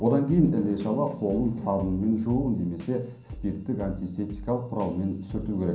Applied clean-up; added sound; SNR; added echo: none; Drum / Drum kit; 16 dB; reverberation time 0.6 s.